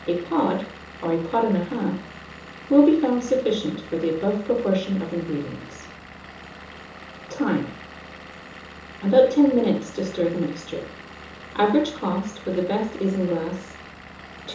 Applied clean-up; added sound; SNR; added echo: none; Engine / Vehicle; 17 dB; reverberation time 1.2 s.